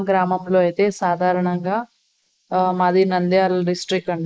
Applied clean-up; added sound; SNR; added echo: neural mask model Resemble Enhance denoiser.